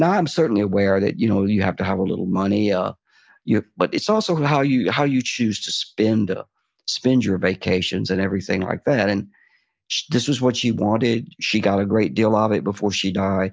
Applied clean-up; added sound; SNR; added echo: none; none; none; none.